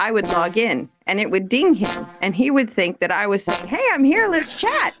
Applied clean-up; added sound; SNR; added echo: neural separator model SepFormer DNS4.